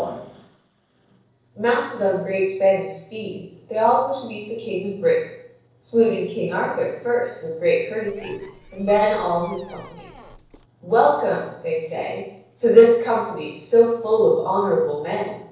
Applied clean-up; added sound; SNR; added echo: neural separator model SepFormer DNS4.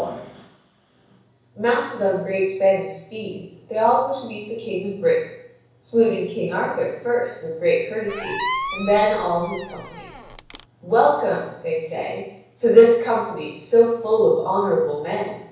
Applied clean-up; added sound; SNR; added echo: none; Squeak; 10 dB; reverberation time 0.7 s.